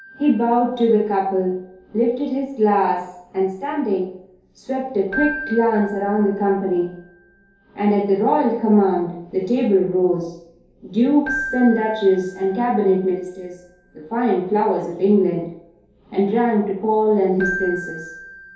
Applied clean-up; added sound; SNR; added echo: none; Keyboard (musical); 15 dB; reverberation time 2.4 s.